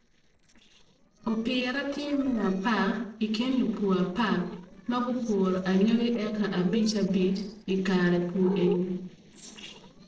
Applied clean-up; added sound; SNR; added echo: neural separator model SepFormer DNS4.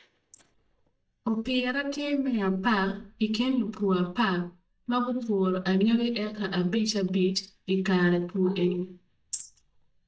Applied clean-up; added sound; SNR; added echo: neural mask model DeepFilterNet 3.